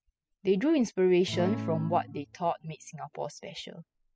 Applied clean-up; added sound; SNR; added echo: classical method spectral subtraction.